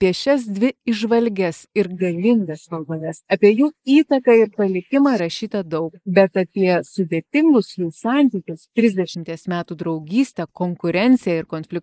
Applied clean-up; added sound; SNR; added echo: neural mask model Resemble Enhance denoiser.